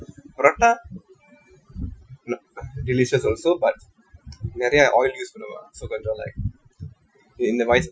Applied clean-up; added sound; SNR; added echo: classical method Wiener filter.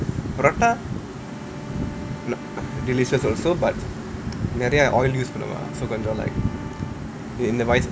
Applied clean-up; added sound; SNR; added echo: none; Wind instrument, woodwind instrument; 19 dB; none.